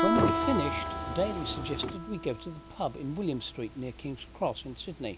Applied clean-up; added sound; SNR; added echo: none; Guitar + Car; 1 dB; none.